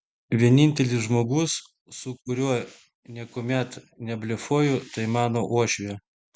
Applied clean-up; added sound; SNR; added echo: none; none; none; none.